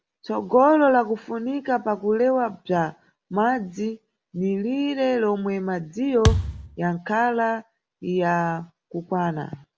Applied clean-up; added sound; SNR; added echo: none; Thump, thud; 1 dB; none.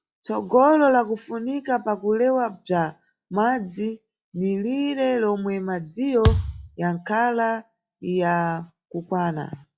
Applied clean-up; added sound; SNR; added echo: classical method log-MMSE.